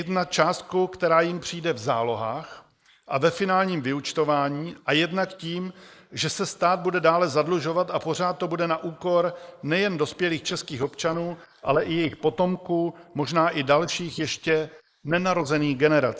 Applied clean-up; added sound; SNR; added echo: neural mask model Resemble Enhance denoiser.